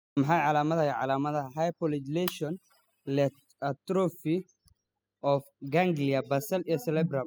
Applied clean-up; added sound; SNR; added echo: classical method spectral subtraction.